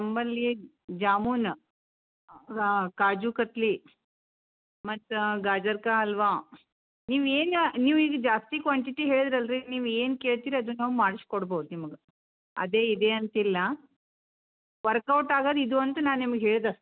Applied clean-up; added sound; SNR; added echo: none; none; none; none.